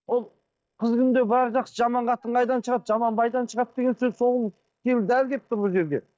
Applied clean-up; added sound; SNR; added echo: neural mask model DeepFilterNet 3.